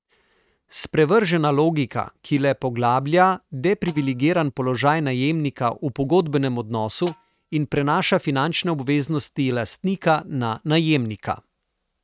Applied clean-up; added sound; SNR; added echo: neural mask model RNNoise.